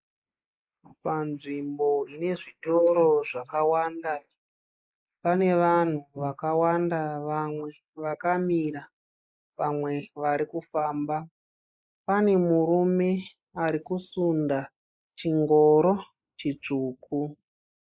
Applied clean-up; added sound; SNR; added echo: neural mask model Resemble Enhance denoiser.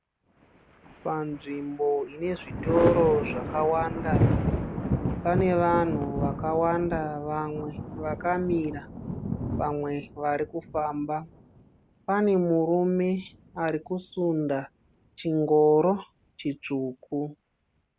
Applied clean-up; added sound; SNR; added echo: none; Thunder; 5 dB; none.